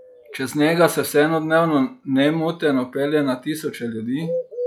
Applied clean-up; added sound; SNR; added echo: classical method log-MMSE.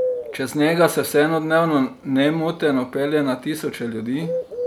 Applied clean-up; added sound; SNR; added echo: none; Bird; 11 dB; none.